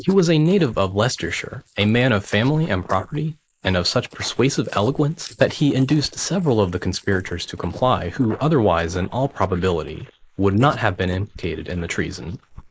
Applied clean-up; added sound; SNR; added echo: neural mask model Resemble Enhance denoiser.